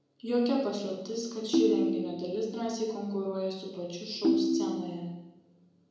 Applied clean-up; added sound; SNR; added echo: none; Ringtone; -3 dB; reverberation time 0.8 s.